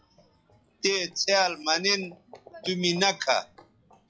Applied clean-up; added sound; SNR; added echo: classical method log-MMSE.